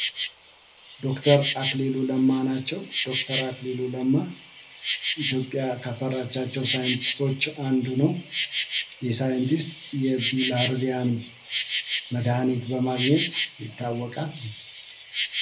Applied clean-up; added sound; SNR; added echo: none; Insect; 4 dB; reverberation time 0.3 s.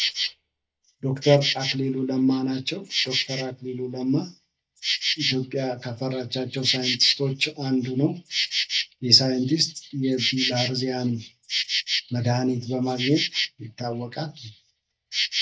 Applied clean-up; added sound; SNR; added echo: neural mask model DeepFilterNet 3.